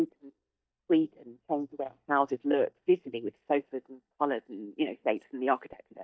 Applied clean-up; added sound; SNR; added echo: neural mask model DeepFilterNet 3.